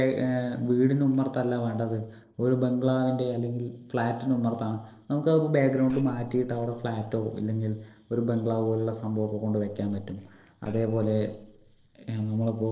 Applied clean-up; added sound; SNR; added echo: neural separator model SepFormer DNS4.